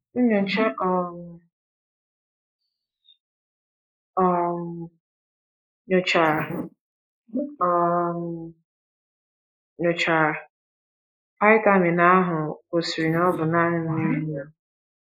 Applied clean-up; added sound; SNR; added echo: neural mask model Resemble Enhance denoiser.